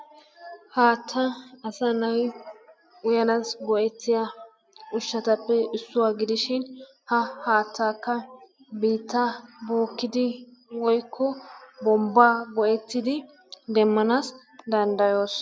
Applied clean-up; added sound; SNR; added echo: none; none; none; none.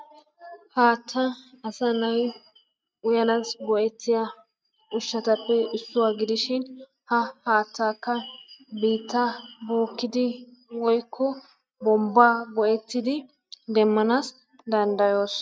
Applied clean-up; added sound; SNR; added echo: neural mask model RNNoise.